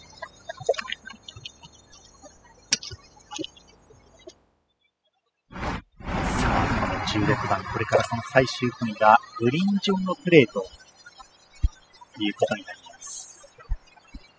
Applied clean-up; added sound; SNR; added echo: classical method spectral subtraction.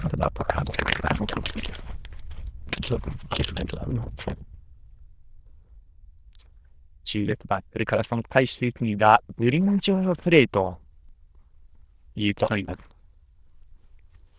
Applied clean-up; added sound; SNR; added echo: neural diffusion model UNIVERSE++.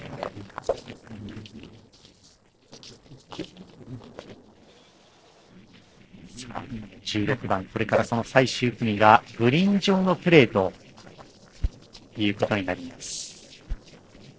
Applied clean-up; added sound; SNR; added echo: neural separator model SepFormer DNS4.